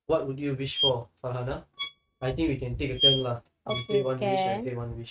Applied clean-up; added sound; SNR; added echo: neural mask model RNNoise.